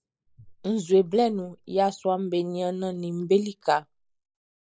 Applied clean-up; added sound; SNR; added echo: neural mask model Resemble Enhance denoiser.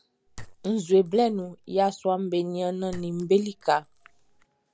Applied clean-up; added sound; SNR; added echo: none; Chink, clink; 20 dB; none.